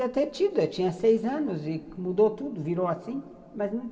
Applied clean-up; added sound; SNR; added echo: none; none; none; reverberation time 2.0 s.